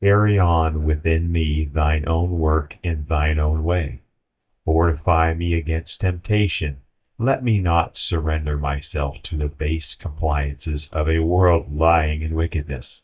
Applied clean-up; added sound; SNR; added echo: neural mask model DeepFilterNet 3.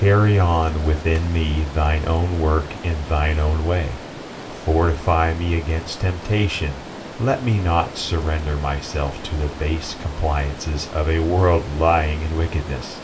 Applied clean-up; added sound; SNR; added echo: none; Stream; 14 dB; reverberation time 0.2 s.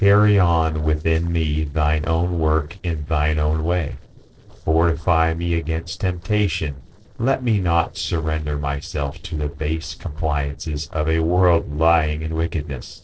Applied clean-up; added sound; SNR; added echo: neural separator model SepFormer DNS4.